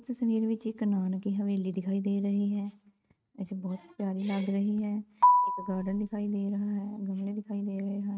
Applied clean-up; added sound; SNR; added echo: neural mask model RNNoise.